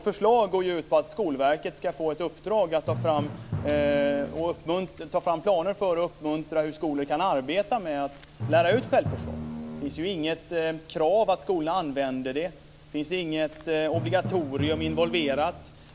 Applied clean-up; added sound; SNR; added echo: none; Drum; 12 dB; none.